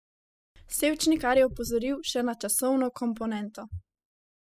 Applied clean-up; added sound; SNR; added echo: classical method spectral subtraction.